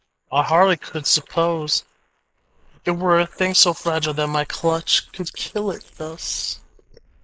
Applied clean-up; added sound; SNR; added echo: neural mask model Resemble Enhance denoiser.